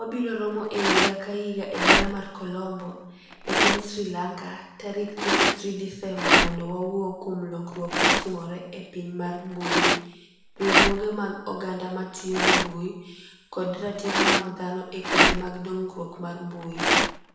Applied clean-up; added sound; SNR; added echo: none; Rattle; -4 dB; reverberation time 0.9 s.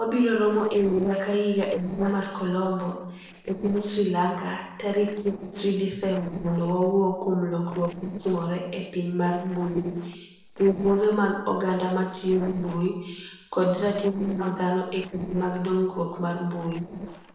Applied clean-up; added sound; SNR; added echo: neural separator model SepFormer DNS4.